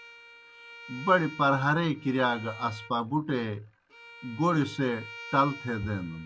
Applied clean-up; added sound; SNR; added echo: none; Bowed string instrument; 17 dB; none.